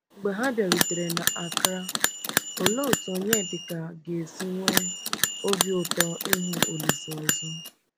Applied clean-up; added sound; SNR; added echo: none; Bell; -2 dB; none.